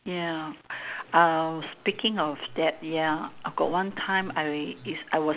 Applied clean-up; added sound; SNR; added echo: none; none; none; none.